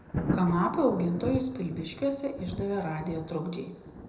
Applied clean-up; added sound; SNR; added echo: none; Thunder; 7 dB; reverberation time 0.7 s.